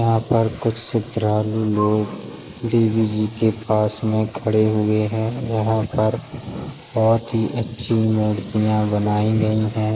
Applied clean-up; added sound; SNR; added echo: neural mask model Resemble Enhance denoiser.